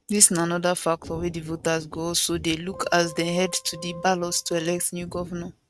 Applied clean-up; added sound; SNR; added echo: neural mask model RNNoise.